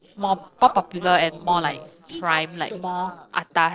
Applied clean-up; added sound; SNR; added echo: neural separator model SepFormer DNS4.